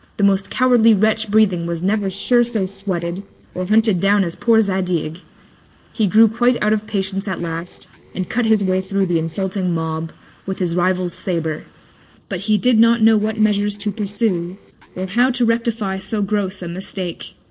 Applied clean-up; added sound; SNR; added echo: neural separator model SepFormer DNS4.